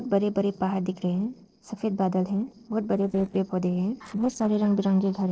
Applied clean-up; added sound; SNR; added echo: neural separator model SepFormer DNS4.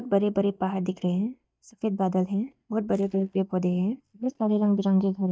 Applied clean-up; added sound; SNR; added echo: neural mask model DeepFilterNet 3.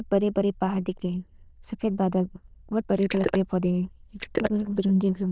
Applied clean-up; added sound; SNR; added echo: neural diffusion model UNIVERSE++.